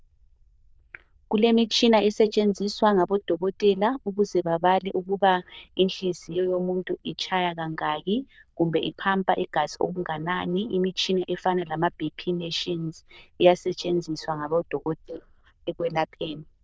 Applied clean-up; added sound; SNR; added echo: neural diffusion model UNIVERSE++.